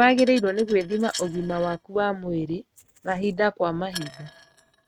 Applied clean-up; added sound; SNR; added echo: neural mask model RNNoise.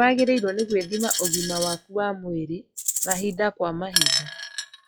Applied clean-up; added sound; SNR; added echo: classical method log-MMSE.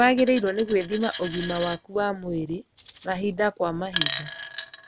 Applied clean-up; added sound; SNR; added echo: none; Rattle (instrument) + Coin (dropping); 4 dB; none.